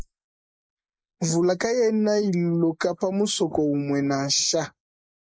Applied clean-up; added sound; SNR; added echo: neural mask model Resemble Enhance denoiser.